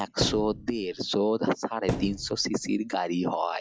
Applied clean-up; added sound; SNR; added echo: classical method log-MMSE.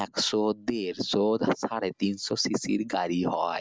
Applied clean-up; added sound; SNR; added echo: none; none; none; none.